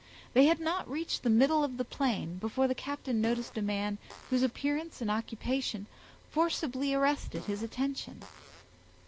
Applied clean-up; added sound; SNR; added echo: none; Fart; 19 dB; none.